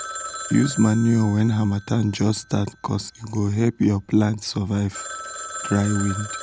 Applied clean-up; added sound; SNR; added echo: none; Telephone; 13 dB; none.